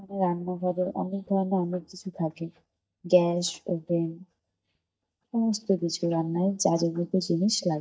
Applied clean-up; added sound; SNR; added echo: neural mask model DeepFilterNet 3.